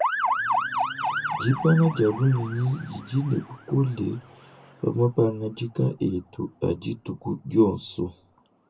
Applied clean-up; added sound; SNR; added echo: none; Motor vehicle (road) / Siren; 7 dB; reverberation time 0.2 s.